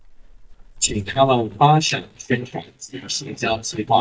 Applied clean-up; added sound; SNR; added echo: neural mask model DeepFilterNet 3.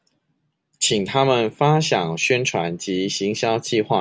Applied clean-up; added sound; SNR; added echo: none; none; none; none.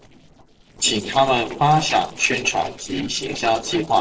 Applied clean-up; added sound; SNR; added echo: neural separator model SepFormer DNS4.